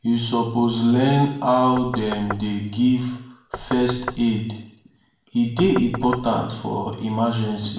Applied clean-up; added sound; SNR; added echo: none; Knock; 12 dB; reverberation time 0.7 s.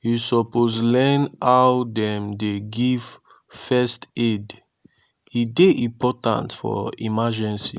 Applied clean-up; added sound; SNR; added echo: none; none; none; none.